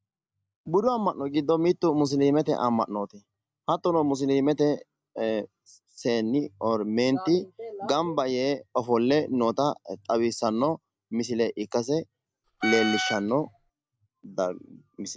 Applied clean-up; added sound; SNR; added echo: none; Wind instrument, woodwind instrument; 5 dB; none.